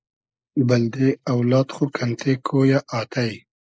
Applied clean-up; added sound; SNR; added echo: neural mask model Resemble Enhance denoiser.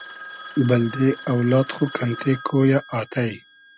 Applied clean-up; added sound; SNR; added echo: none; Telephone; 12 dB; none.